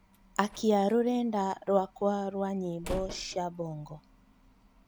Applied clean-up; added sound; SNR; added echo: none; Slam; 16 dB; none.